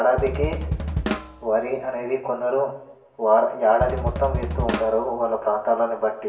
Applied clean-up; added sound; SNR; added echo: none; Drum kit; 5 dB; reverberation time 0.8 s.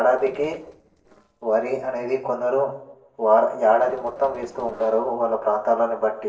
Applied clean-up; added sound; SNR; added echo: neural separator model SepFormer DNS4.